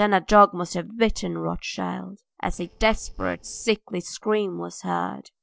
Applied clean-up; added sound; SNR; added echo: neural separator model SepFormer DNS4.